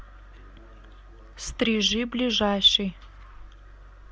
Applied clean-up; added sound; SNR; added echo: none; Mechanical fan; 19 dB; none.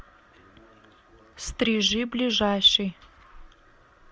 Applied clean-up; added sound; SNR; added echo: none; none; none; none.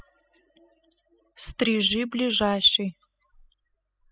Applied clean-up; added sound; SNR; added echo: classical method spectral subtraction.